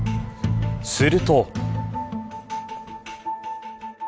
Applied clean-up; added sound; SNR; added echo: none; none; none; none.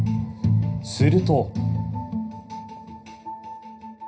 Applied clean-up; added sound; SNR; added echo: none; none; none; reverberation time 0.4 s.